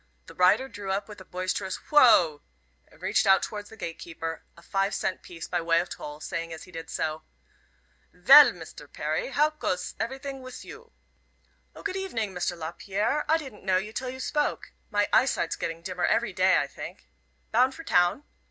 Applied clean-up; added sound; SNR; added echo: none; none; none; none.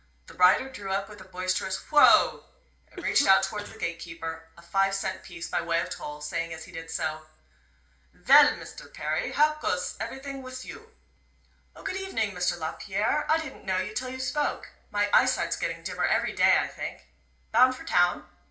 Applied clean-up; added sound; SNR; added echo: none; Cough; 14 dB; reverberation time 0.3 s.